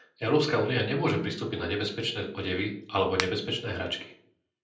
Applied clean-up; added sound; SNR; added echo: none; Finger snapping; 9 dB; reverberation time 0.6 s.